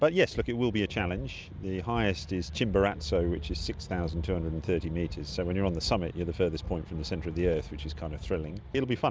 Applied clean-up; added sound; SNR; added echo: none; none; none; none.